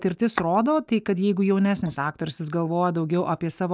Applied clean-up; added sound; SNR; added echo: neural mask model Resemble Enhance denoiser.